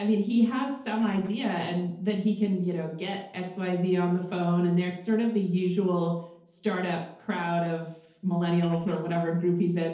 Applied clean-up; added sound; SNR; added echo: neural separator model SepFormer DNS4.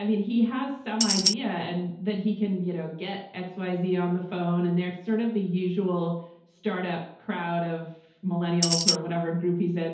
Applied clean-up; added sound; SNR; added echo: none; Tambourine; -4 dB; reverberation time 2.2 s.